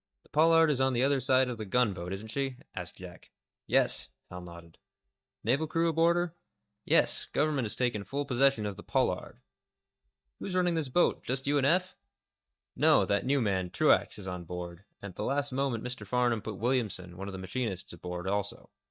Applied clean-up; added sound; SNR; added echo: neural mask model DeepFilterNet 3.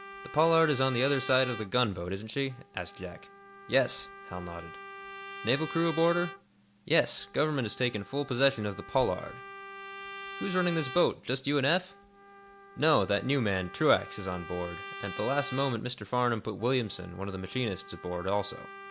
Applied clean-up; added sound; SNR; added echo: none; Trumpet; 14 dB; none.